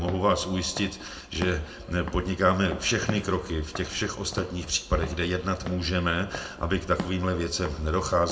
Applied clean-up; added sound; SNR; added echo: none; Walk, footsteps / Siren; 13 dB; reverberation time 0.2 s.